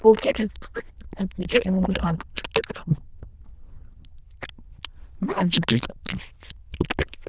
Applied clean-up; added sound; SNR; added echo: neural diffusion model UNIVERSE++.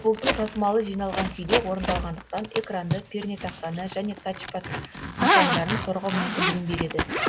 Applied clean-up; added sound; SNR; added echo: none; Zipper (clothing); 0 dB; none.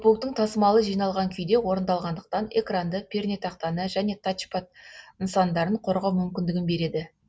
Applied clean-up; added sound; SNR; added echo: none; none; none; none.